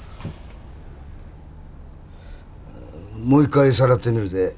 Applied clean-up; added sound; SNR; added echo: none; Motorcycle; 18 dB; none.